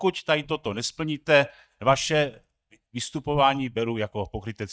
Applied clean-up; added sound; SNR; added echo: neural mask model DeepFilterNet 3.